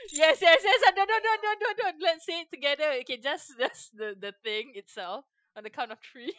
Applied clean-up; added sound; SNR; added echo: classical method Wiener filter.